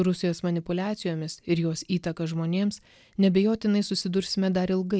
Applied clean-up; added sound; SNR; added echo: none; none; none; none.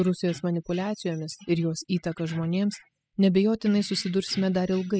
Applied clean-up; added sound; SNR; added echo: classical method spectral subtraction.